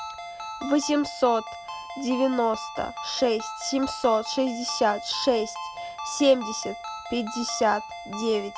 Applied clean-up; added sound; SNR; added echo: none; Ringtone; 10 dB; none.